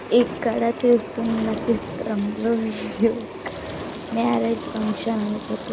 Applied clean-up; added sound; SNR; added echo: none; Sliding door / Slam + Sink (filling or washing) / Water tap, faucet; 12 dB; none.